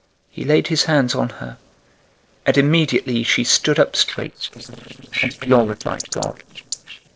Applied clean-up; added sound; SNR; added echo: neural separator model SepFormer DNS4.